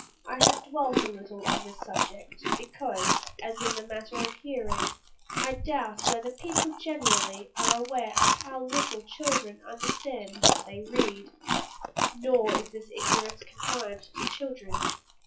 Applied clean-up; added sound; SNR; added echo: classical method WPE with log-MMSE.